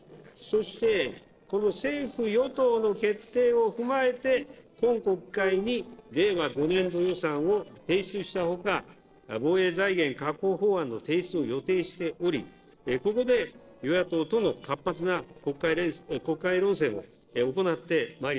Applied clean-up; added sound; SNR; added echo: neural separator model SepFormer DNS4.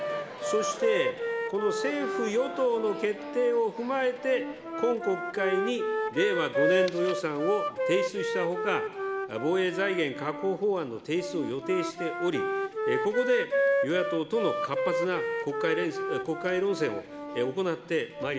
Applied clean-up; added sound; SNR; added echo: none; Wind instrument, woodwind instrument; 2 dB; none.